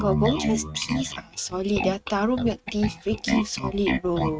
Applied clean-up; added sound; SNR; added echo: neural mask model RNNoise.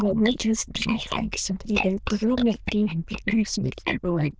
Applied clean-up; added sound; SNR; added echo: neural diffusion model UNIVERSE++.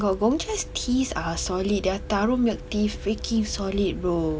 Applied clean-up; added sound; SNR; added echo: none; none; none; none.